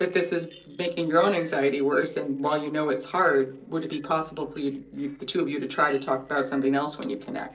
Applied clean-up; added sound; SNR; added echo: neural separator model SepFormer DNS4.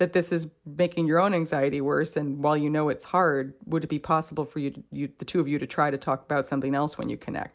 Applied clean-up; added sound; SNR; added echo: none; none; none; none.